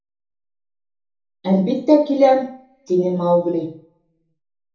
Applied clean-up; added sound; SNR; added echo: none; none; none; reverberation time 1.0 s.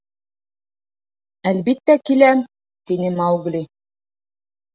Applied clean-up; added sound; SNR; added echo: none; none; none; none.